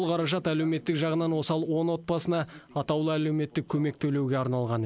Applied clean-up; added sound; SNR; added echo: none; none; none; none.